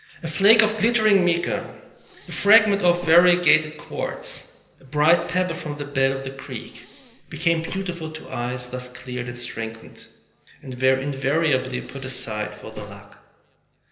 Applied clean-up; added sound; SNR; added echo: none; Breathing; 19 dB; reverberation time 1.4 s.